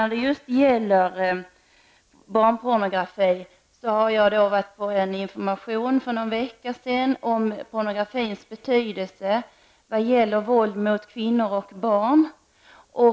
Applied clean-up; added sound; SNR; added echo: none; none; none; none.